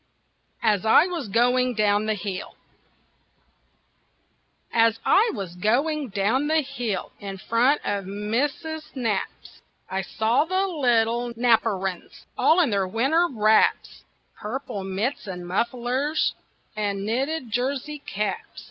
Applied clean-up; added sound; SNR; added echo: none; none; none; none.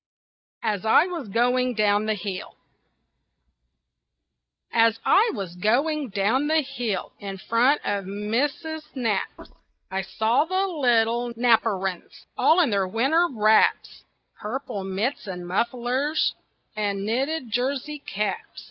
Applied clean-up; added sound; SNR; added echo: neural mask model DeepFilterNet 3.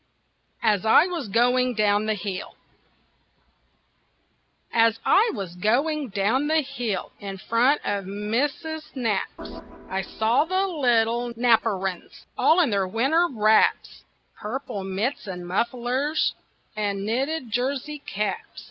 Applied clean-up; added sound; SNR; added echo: none; Organ; 17 dB; none.